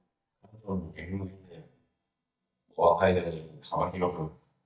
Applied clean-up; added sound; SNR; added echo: neural mask model DeepFilterNet 3.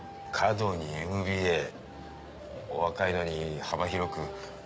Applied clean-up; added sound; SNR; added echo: none; none; none; none.